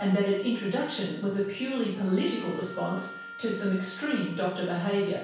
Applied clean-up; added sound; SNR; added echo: none; Wind instrument, woodwind instrument; 17 dB; reverberation time 0.7 s.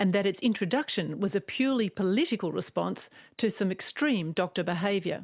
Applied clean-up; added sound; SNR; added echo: none; none; none; none.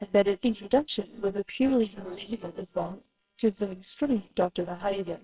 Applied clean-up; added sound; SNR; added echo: neural separator model SepFormer WHAMR!.